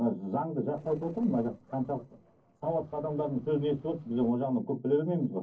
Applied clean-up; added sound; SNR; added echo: neural separator model SepFormer DNS4.